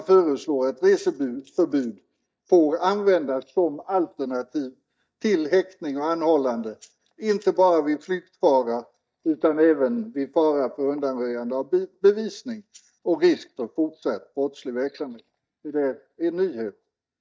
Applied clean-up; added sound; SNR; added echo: neural mask model DeepFilterNet 3.